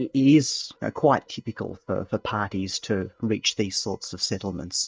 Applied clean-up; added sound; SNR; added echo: neural mask model DeepFilterNet 3.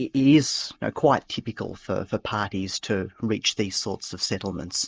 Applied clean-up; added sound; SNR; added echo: neural mask model Resemble Enhance denoiser.